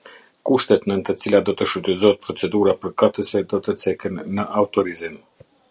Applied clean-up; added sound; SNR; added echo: none; none; none; none.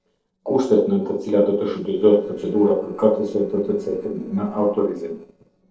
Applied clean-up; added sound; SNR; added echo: neural separator model SepFormer DNS4.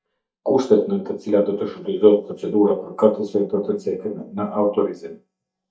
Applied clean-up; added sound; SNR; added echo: neural mask model DeepFilterNet 3.